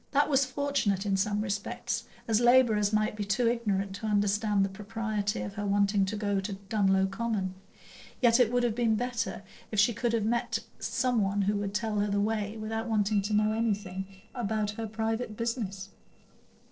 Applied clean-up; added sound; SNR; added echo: neural separator model SepFormer DNS4.